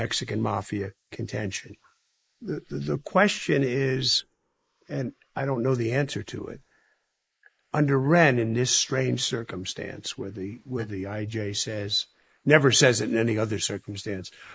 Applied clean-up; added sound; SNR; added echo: neural mask model Resemble Enhance denoiser.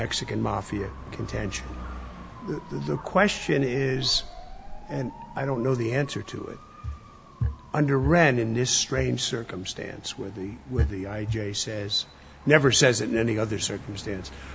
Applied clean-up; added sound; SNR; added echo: none; Motorcycle / Dog; 16 dB; none.